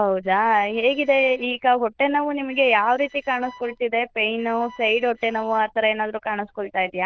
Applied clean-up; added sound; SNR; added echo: neural diffusion model UNIVERSE++.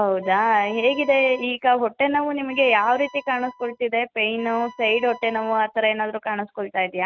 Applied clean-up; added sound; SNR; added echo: neural mask model RNNoise.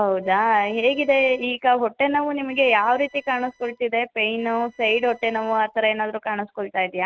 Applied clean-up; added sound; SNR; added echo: neural separator model SepFormer DNS4.